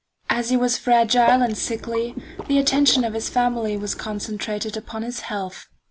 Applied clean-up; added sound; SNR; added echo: none; Water / Liquid; 12 dB; none.